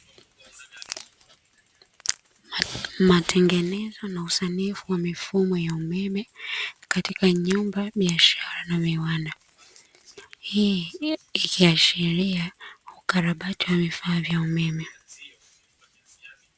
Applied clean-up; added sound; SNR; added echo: none; none; none; none.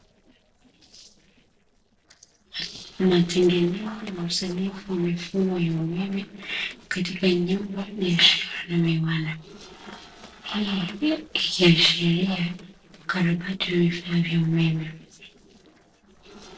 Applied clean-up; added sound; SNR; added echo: neural separator model SepFormer DNS4.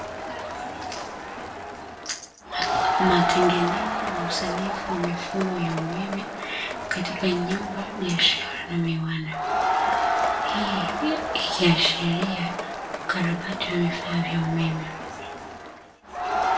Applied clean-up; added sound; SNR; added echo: none; Crowd; 1 dB; reverberation time 0.6 s.